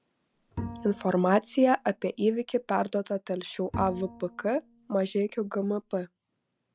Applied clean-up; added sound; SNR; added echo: none; Bowed string instrument; 15 dB; none.